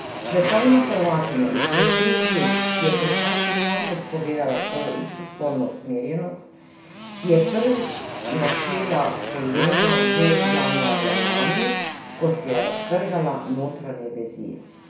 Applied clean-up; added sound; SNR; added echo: none; Motorcycle; 1 dB; reverberation time 0.6 s.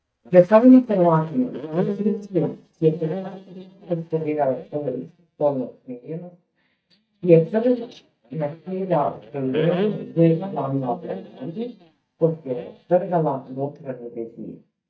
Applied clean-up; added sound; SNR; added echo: neural mask model DeepFilterNet 3.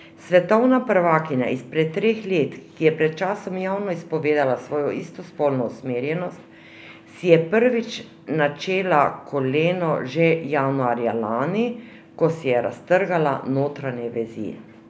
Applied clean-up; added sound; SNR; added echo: none; none; none; none.